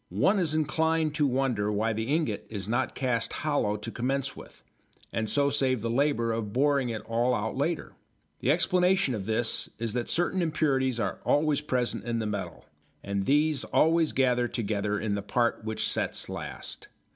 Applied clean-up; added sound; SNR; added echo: none; none; none; none.